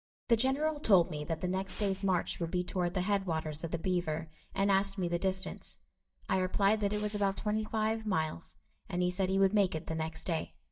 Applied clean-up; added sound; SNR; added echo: neural mask model DeepFilterNet 3.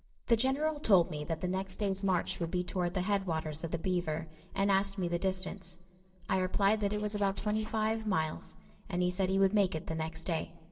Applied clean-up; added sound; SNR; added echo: neural separator model SepFormer DNS4.